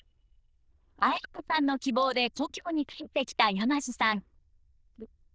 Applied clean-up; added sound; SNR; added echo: neural diffusion model UNIVERSE++.